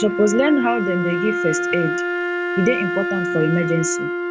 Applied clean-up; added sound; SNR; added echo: none; Wind instrument, woodwind instrument; 2 dB; none.